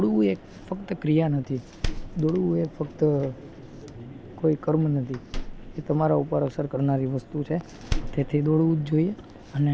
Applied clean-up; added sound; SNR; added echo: none; Door; 11 dB; none.